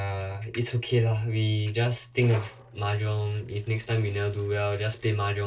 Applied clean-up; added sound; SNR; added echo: neural separator model SepFormer DNS4.